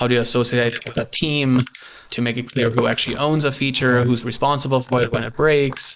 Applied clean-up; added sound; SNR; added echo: neural mask model Resemble Enhance denoiser.